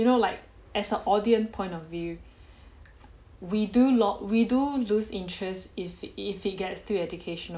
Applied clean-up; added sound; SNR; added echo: none; none; none; none.